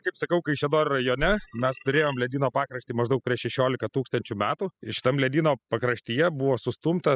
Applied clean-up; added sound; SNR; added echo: classical method spectral subtraction.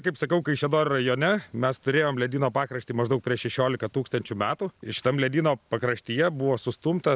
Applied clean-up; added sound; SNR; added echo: none; none; none; none.